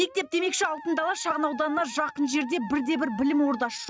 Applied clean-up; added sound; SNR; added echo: neural mask model RNNoise.